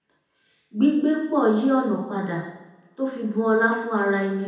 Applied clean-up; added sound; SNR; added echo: none; none; none; reverberation time 0.9 s.